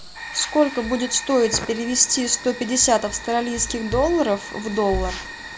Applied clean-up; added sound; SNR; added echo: none; Fire; 13 dB; none.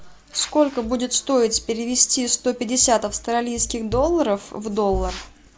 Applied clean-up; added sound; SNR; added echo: none; none; none; none.